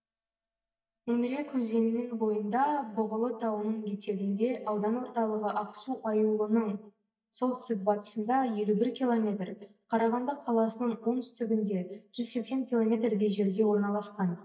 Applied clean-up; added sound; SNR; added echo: neural mask model DeepFilterNet 3.